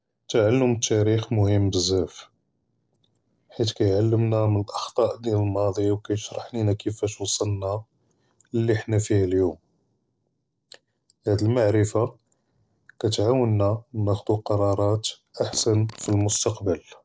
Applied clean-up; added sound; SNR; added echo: neural separator model SepFormer DNS4.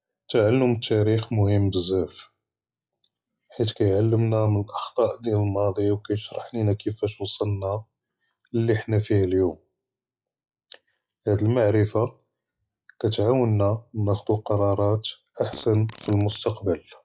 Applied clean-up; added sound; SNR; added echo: classical method log-MMSE.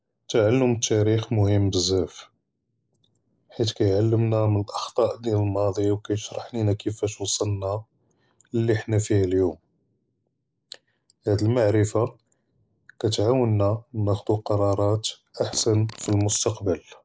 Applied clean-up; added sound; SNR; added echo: neural mask model Resemble Enhance denoiser.